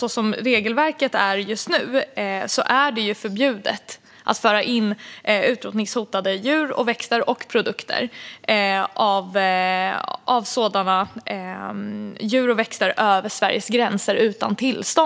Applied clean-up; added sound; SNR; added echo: none; none; none; none.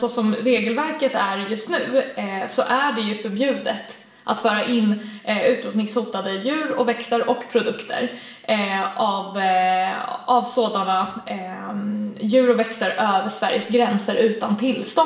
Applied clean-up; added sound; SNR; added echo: none; none; none; reverberation time 0.7 s.